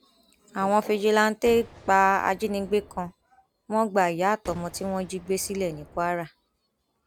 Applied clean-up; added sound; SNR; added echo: none; Boom; 20 dB; none.